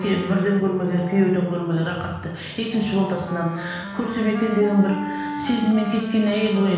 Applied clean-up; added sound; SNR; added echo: none; Wind instrument, woodwind instrument; 11 dB; reverberation time 1.1 s.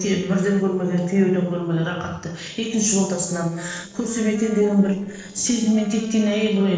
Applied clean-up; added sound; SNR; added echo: neural separator model SepFormer DNS4.